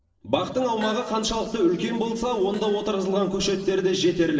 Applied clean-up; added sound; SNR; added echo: neural separator model SepFormer DNS4.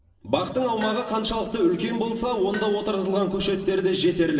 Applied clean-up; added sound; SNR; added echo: none; Hammer; 19 dB; reverberation time 2.0 s.